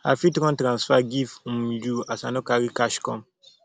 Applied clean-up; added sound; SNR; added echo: none; none; none; none.